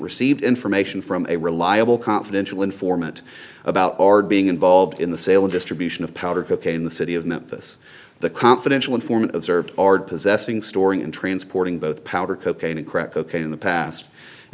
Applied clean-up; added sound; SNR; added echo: none; none; none; none.